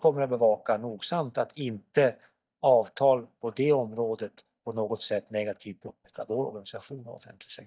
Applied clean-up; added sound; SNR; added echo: neural mask model DeepFilterNet 3.